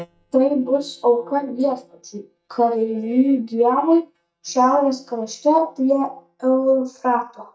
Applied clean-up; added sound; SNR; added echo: neural mask model DeepFilterNet 3.